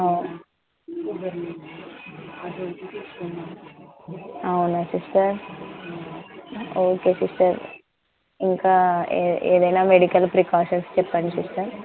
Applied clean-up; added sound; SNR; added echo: none; none; none; none.